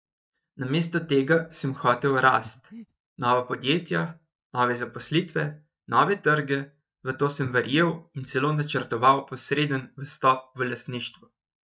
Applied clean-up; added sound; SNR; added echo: neural mask model DeepFilterNet 3.